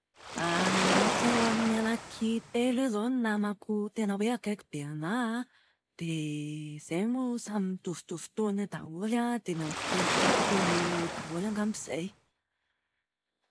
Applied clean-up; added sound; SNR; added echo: none; Waves, surf; -1 dB; none.